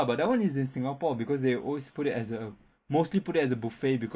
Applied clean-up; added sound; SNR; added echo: neural mask model Resemble Enhance denoiser.